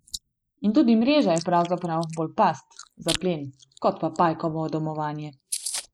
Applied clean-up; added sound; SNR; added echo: neural mask model Resemble Enhance denoiser.